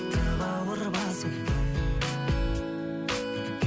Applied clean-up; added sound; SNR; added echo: none; none; none; none.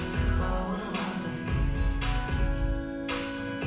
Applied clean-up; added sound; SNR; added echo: none; none; none; reverberation time 0.9 s.